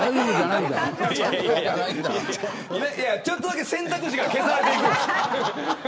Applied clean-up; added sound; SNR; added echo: none; none; none; none.